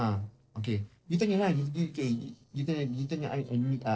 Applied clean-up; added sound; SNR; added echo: neural separator model SepFormer DNS4.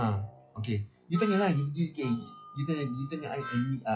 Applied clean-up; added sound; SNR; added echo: classical method log-MMSE.